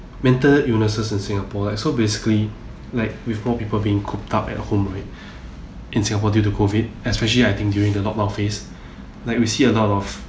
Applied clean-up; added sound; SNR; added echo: none; none; none; none.